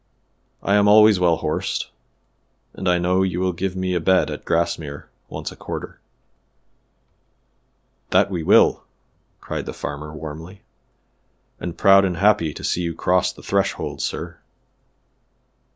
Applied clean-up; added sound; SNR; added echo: none; none; none; none.